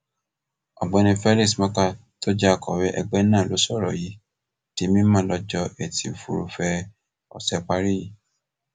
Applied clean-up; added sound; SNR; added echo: none; none; none; none.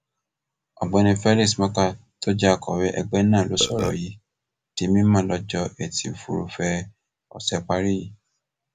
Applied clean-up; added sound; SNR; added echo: none; Burping, eructation; 6 dB; none.